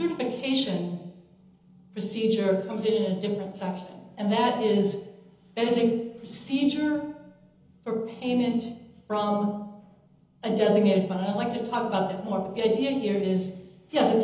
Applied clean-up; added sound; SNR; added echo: none; none; none; reverberation time 0.9 s.